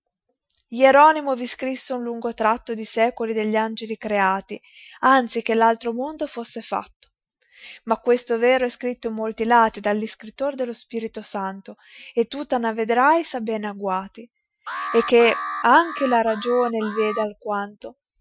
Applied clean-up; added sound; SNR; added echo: classical method Wiener filter.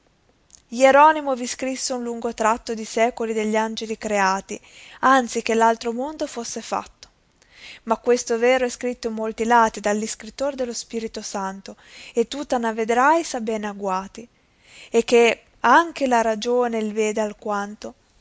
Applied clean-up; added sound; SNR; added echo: none; none; none; none.